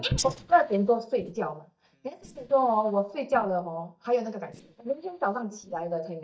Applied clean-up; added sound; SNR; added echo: neural mask model DeepFilterNet 3.